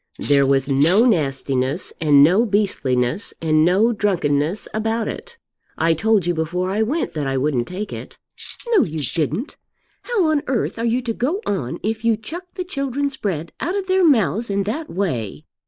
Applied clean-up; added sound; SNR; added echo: neural mask model Resemble Enhance denoiser.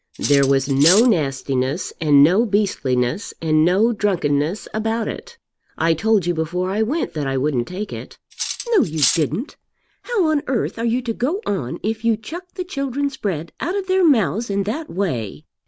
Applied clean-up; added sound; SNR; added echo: none; Cutlery, silverware; 5 dB; none.